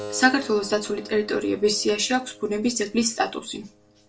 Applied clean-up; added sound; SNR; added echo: none; Keyboard (musical); 18 dB; reverberation time 0.2 s.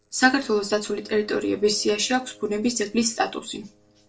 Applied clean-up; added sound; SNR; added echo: neural separator model SepFormer DNS4.